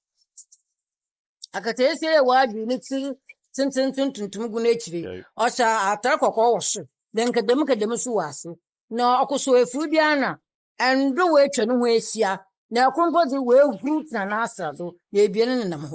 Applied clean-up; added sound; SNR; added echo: neural mask model Resemble Enhance denoiser.